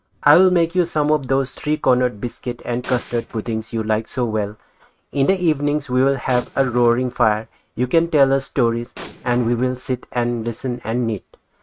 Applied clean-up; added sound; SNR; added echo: neural mask model RNNoise.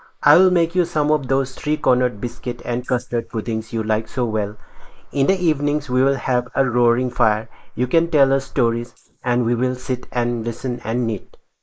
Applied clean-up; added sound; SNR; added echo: neural mask model Resemble Enhance denoiser.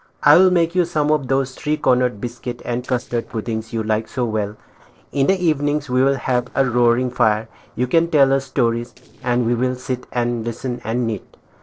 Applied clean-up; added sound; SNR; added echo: neural separator model SepFormer DNS4.